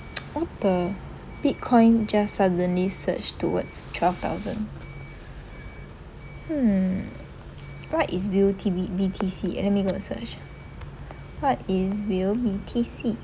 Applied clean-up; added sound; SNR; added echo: none; none; none; none.